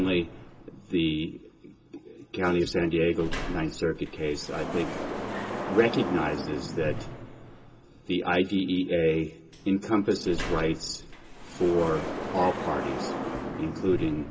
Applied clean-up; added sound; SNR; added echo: none; Sliding door; 8 dB; reverberation time 0.2 s.